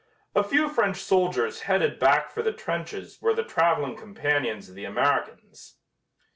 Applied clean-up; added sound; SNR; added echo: none; none; none; none.